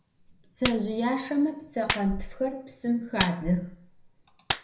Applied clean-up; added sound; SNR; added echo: none; Clapping; 7 dB; reverberation time 0.5 s.